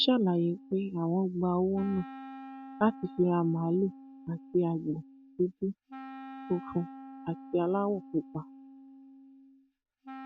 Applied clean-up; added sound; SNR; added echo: none; Wind instrument, woodwind instrument; 16 dB; none.